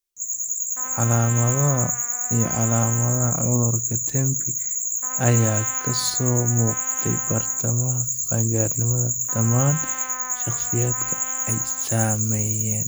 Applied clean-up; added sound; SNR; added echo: none; Trumpet; 17 dB; none.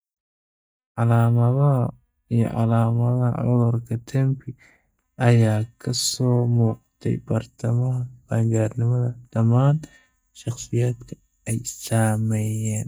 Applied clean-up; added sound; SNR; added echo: neural mask model DeepFilterNet 3.